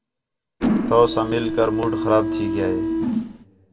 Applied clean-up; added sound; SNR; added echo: none; Mechanisms; 1 dB; reverberation time 1.2 s.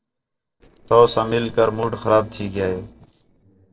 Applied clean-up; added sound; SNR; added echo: neural separator model SepFormer DNS4.